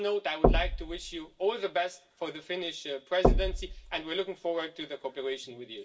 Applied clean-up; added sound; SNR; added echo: none; Knock; -2 dB; reverberation time 0.2 s.